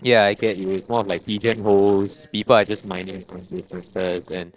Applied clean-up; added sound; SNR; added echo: neural separator model SepFormer DNS4.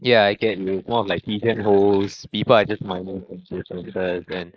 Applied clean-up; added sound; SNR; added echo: neural mask model Resemble Enhance denoiser.